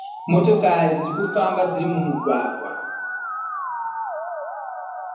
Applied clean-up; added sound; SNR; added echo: none; Musical instrument; 7 dB; reverberation time 0.9 s.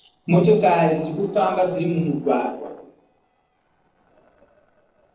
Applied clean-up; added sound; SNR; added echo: neural separator model SepFormer DNS4.